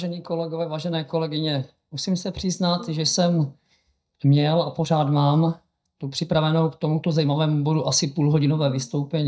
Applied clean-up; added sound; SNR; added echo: neural mask model DeepFilterNet 3.